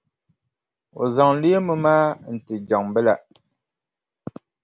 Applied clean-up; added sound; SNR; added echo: none; none; none; none.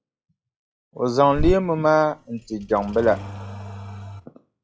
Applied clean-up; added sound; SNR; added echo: classical method log-MMSE.